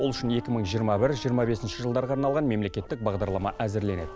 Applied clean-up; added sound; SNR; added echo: none; Wind instrument, woodwind instrument + Scratching (performance technique); 15 dB; none.